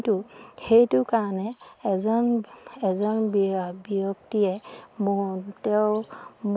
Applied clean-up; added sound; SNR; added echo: neural mask model Resemble Enhance denoiser.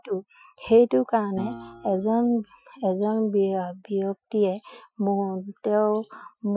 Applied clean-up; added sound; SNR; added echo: classical method Wiener filter.